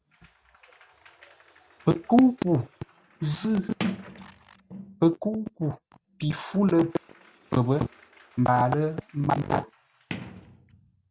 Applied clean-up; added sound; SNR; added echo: none; Sliding door; 16 dB; none.